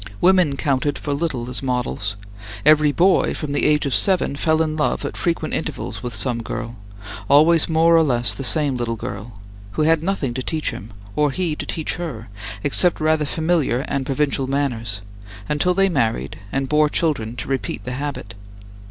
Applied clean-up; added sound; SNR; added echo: none; none; none; none.